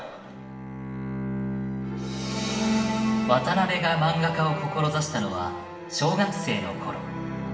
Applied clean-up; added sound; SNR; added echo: none; Bowed string instrument; 8 dB; reverberation time 1.0 s.